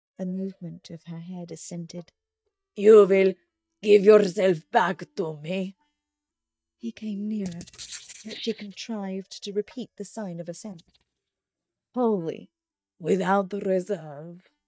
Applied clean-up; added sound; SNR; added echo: neural mask model DeepFilterNet 3.